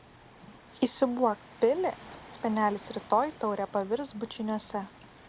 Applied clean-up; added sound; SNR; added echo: none; Waves, surf; 19 dB; none.